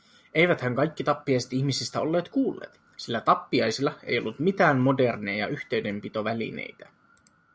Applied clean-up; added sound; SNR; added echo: none; none; none; none.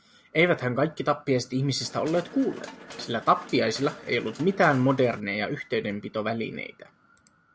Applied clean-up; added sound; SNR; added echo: none; Mechanisms; 17 dB; none.